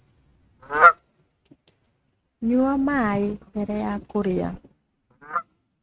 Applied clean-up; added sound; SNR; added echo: neural mask model RNNoise.